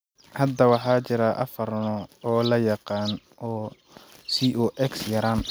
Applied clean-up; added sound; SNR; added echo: none; none; none; none.